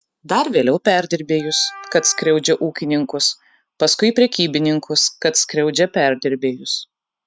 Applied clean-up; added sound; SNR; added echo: none; Wind instrument, woodwind instrument; 19 dB; none.